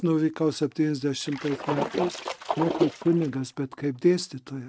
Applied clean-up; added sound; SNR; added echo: neural mask model RNNoise.